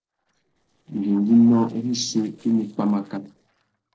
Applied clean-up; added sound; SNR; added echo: neural separator model SepFormer DNS4.